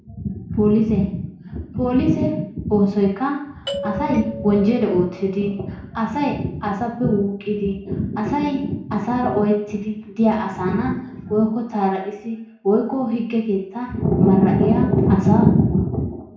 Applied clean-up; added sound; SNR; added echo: none; Doorbell; 12 dB; reverberation time 0.5 s.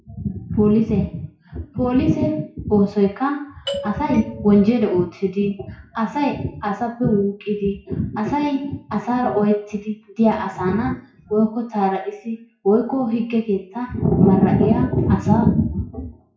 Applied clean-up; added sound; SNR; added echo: classical method WPE with log-MMSE.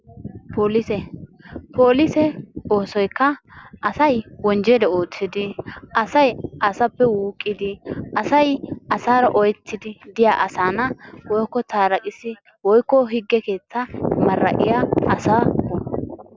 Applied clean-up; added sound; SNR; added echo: none; none; none; none.